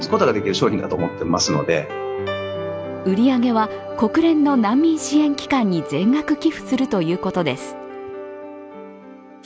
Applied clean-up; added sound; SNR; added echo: none; none; none; none.